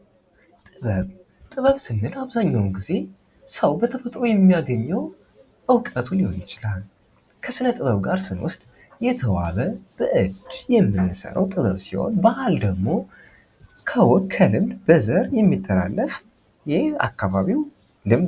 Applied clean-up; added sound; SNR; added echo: none; none; none; none.